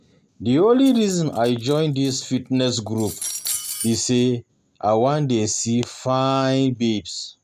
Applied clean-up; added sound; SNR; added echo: none; Cutlery, silverware; 13 dB; none.